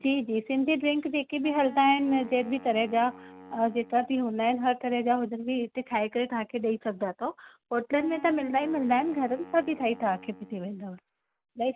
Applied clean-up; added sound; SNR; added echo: none; Wind instrument, woodwind instrument; 18 dB; none.